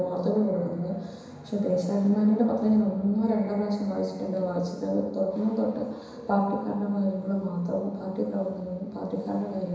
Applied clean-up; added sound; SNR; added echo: none; none; none; reverberation time 1.0 s.